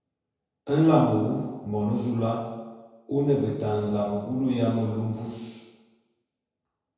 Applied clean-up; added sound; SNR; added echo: none; none; none; reverberation time 1.2 s.